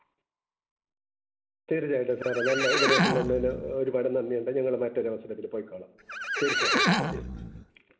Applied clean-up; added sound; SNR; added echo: none; Livestock, farm animals, working animals; -2 dB; reverberation time 2.8 s.